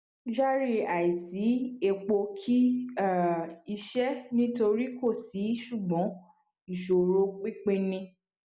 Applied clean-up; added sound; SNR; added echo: none; none; none; none.